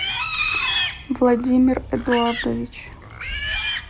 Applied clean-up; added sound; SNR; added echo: none; Livestock, farm animals, working animals; 4 dB; none.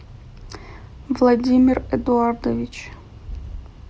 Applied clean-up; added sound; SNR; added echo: none; none; none; none.